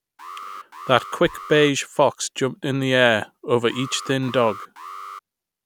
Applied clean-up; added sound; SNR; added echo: none; Alarm; 15 dB; none.